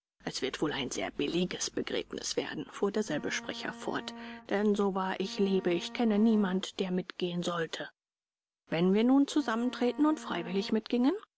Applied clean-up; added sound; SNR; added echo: none; Bowed string instrument; 16 dB; none.